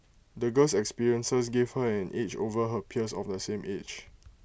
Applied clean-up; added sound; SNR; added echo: none; none; none; none.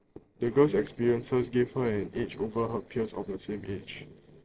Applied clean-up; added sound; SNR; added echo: neural separator model SepFormer DNS4.